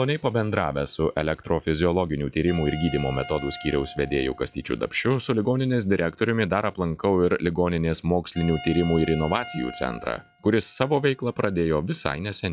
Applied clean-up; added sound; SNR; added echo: classical method log-MMSE.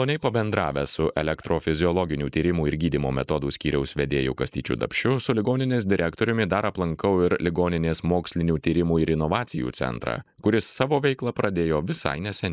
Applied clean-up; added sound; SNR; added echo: neural mask model Resemble Enhance denoiser.